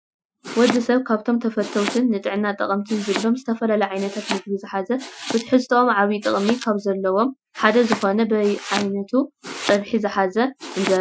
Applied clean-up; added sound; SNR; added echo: classical method Wiener filter.